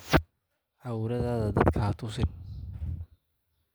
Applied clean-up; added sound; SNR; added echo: none; none; none; none.